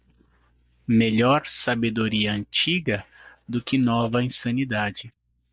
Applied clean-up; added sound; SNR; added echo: none; none; none; none.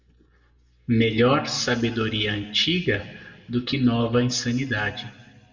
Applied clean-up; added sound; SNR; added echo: none; none; none; reverberation time 1.3 s.